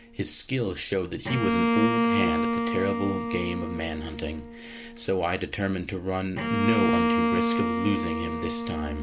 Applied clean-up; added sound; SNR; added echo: none; Bowed string instrument; -1 dB; none.